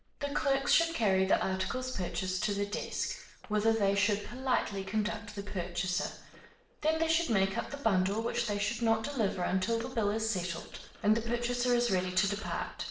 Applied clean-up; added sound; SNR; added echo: neural separator model SepFormer DNS4.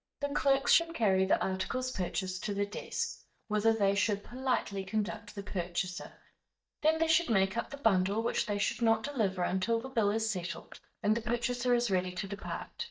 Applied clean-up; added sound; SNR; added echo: neural mask model DeepFilterNet 3.